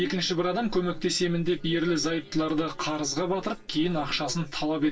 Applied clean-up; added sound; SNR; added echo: neural separator model SepFormer DNS4.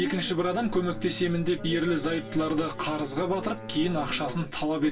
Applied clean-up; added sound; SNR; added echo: none; Bowed string instrument; 16 dB; reverberation time 0.1 s.